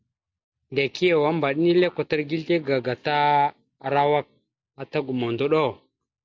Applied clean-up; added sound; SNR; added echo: none; none; none; none.